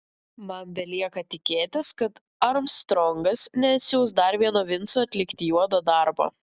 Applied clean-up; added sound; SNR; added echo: none; none; none; none.